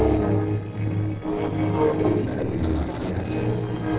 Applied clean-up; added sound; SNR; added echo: neural separator model SepFormer DNS4.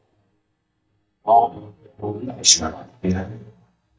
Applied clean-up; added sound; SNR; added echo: neural mask model DeepFilterNet 3.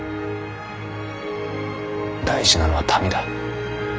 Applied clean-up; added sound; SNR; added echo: none; none; none; none.